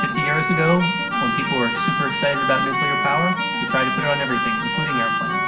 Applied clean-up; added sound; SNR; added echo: none; Keyboard (musical); -1 dB; reverberation time 1.1 s.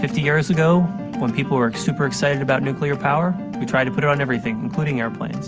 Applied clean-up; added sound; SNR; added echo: none; none; none; none.